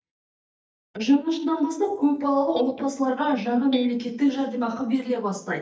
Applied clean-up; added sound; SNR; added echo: neural mask model DeepFilterNet 3.